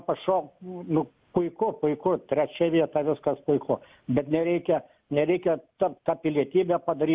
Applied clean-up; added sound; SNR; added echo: none; none; none; none.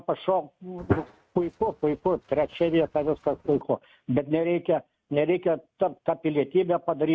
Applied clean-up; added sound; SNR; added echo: neural mask model RNNoise.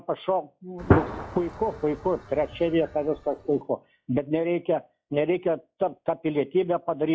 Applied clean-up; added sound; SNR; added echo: classical method log-MMSE.